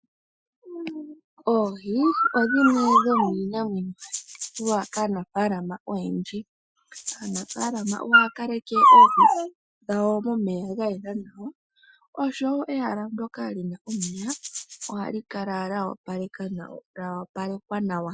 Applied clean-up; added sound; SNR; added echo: classical method Wiener filter.